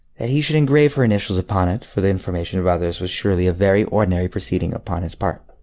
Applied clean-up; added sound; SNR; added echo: none; none; none; none.